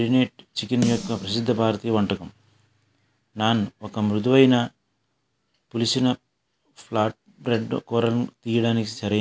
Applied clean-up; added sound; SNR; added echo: none; Snare drum; 10 dB; none.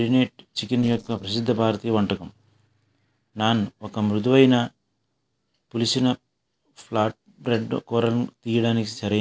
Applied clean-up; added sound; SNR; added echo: neural separator model SepFormer DNS4.